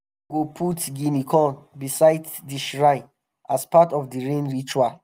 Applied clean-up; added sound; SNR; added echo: none; none; none; none.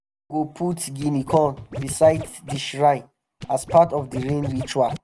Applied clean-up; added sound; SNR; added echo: none; Scratching (performance technique); 11 dB; none.